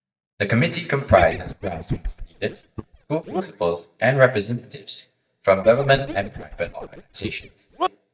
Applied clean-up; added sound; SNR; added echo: neural mask model DeepFilterNet 3.